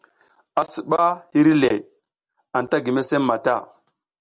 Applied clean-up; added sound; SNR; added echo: none; none; none; none.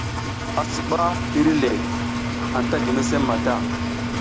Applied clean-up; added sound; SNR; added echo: none; Engine; 0 dB; none.